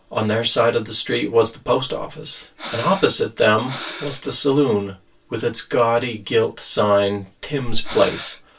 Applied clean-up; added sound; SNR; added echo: none; Breathing; 14 dB; reverberation time 0.2 s.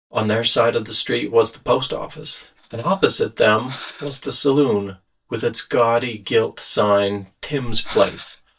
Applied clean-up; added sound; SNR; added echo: neural mask model DeepFilterNet 3.